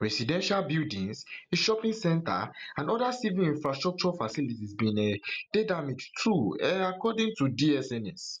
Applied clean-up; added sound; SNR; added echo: none; none; none; none.